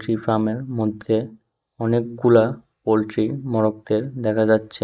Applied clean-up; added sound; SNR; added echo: neural mask model Resemble Enhance denoiser.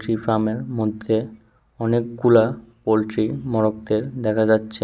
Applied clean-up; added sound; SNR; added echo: none; none; none; none.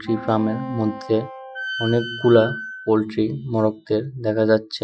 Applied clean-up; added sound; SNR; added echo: classical method Wiener filter.